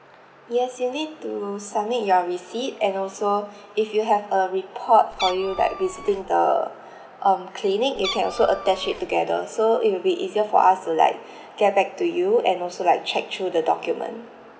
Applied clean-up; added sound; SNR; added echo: none; Meow; 11 dB; none.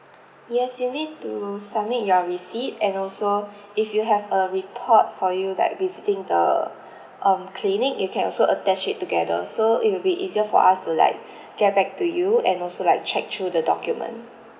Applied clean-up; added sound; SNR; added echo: none; none; none; none.